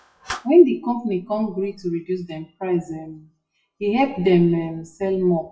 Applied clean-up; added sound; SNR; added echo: classical method WPE with log-MMSE.